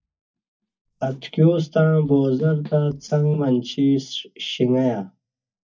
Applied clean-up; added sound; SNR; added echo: neural mask model DeepFilterNet 3.